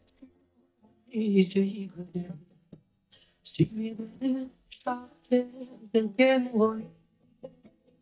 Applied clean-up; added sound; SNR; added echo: neural mask model DeepFilterNet 3.